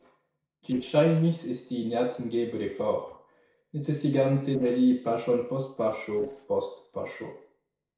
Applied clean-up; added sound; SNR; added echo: neural separator model SepFormer DNS4.